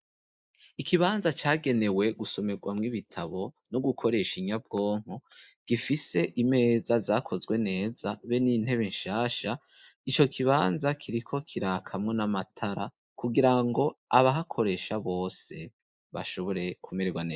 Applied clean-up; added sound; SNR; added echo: neural mask model Resemble Enhance denoiser.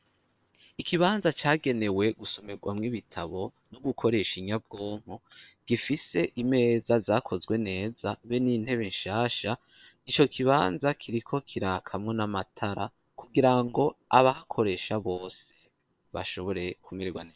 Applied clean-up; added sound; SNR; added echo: neural separator model SepFormer WHAM!.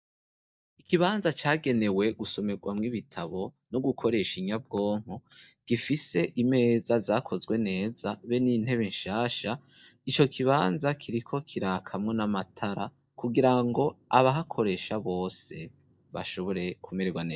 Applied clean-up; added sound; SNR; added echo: neural mask model DeepFilterNet 3.